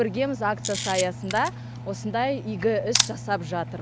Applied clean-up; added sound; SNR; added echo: none; Engine + Camera; 5 dB; none.